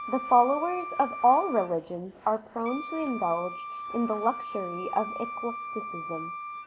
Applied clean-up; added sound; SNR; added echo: none; Wind instrument, woodwind instrument; 9 dB; none.